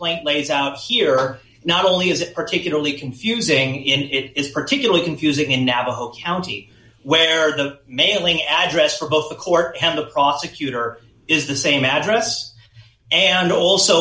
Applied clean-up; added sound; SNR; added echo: none; none; none; none.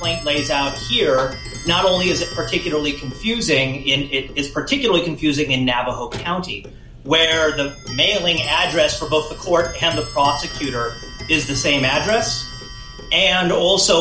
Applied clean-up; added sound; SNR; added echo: none; Clock; 12 dB; none.